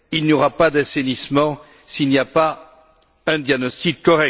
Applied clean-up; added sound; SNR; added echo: none; none; none; none.